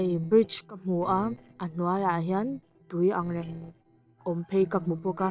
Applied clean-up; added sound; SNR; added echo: neural separator model SepFormer DNS4.